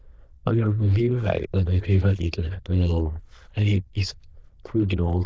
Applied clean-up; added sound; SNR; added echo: neural diffusion model UNIVERSE++.